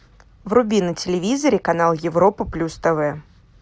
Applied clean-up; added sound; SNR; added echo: none; none; none; none.